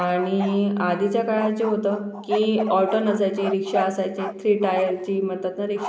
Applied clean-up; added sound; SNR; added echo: none; Bark; 12 dB; none.